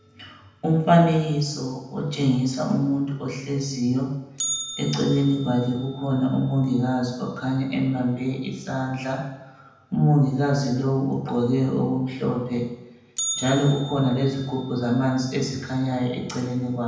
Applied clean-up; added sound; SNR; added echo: none; Bell; 16 dB; reverberation time 0.8 s.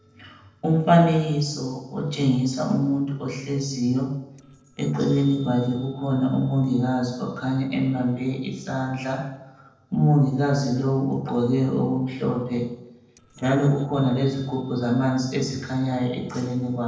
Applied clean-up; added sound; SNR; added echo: neural separator model SepFormer DNS4.